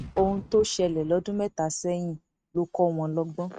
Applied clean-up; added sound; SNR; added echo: neural mask model RNNoise.